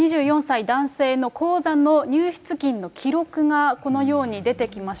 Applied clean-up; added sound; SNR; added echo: none; none; none; none.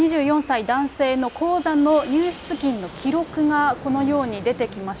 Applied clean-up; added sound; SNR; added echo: none; Fixed-wing aircraft, airplane; 18 dB; none.